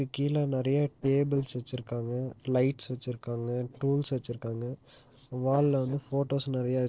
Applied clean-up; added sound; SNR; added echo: neural separator model SepFormer DNS4.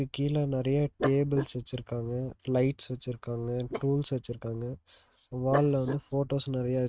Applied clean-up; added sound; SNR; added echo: neural mask model RNNoise.